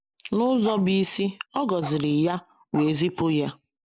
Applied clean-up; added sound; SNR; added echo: neural mask model Resemble Enhance denoiser.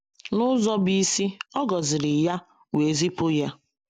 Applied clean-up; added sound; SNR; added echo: none; none; none; none.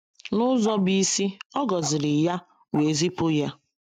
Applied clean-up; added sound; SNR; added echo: neural mask model RNNoise.